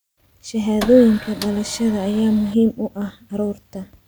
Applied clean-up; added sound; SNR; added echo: none; Printer; 14 dB; none.